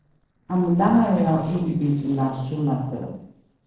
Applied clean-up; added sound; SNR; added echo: neural separator model SepFormer DNS4.